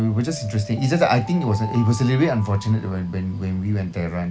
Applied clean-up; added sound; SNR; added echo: none; Alarm; 17 dB; none.